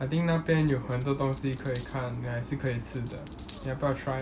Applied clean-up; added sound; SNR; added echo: none; Coin (dropping); 17 dB; none.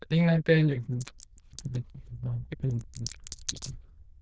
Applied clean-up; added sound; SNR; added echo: neural diffusion model UNIVERSE++.